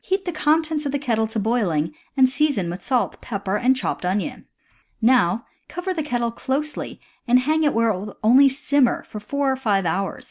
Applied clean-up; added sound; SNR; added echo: none; none; none; none.